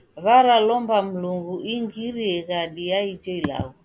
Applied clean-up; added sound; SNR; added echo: none; none; none; none.